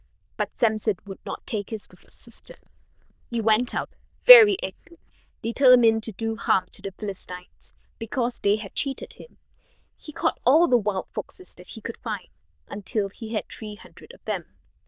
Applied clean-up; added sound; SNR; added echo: neural diffusion model UNIVERSE++.